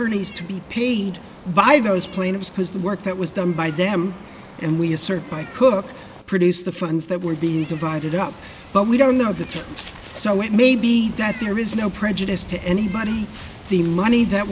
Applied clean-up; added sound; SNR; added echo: none; Meow; 19 dB; none.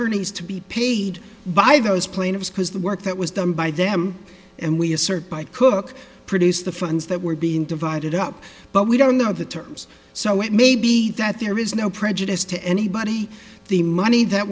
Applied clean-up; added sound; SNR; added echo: none; none; none; none.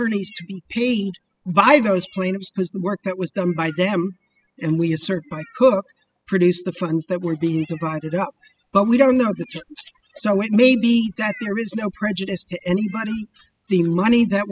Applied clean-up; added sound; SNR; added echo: classical method spectral subtraction.